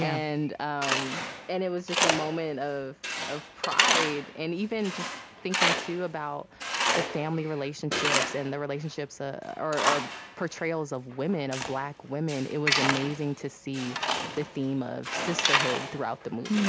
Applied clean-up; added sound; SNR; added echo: none; Tools; 0 dB; none.